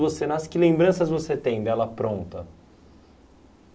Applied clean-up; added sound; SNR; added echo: none; none; none; none.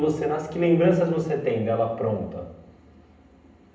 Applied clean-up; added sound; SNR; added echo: none; none; none; reverberation time 0.8 s.